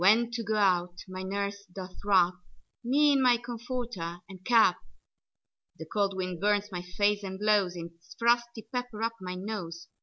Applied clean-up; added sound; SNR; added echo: none; none; none; none.